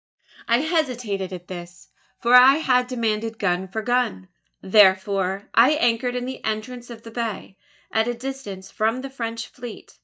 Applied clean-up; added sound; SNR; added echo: neural mask model DeepFilterNet 3.